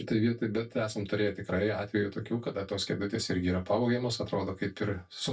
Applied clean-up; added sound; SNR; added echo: neural mask model DeepFilterNet 3.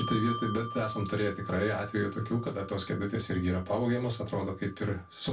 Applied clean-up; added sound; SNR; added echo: none; Bell; 12 dB; reverberation time 0.2 s.